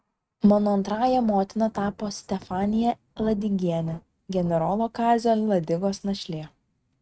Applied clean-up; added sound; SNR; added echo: neural mask model RNNoise.